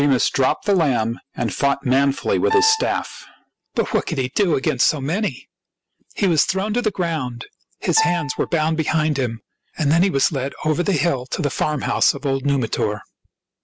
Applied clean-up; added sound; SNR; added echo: none; Piano; 8 dB; none.